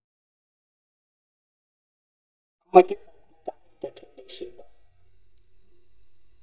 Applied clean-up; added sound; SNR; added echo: neural mask model DeepFilterNet 3.